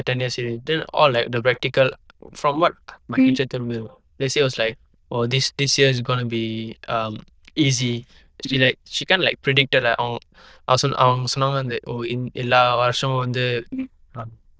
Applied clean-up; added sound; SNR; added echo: neural diffusion model UNIVERSE++.